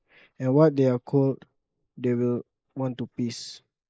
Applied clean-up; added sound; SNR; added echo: neural mask model Resemble Enhance denoiser.